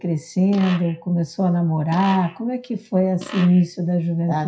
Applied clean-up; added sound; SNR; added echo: classical method WPE with log-MMSE.